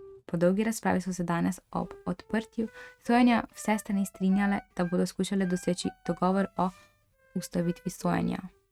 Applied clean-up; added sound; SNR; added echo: neural mask model RNNoise.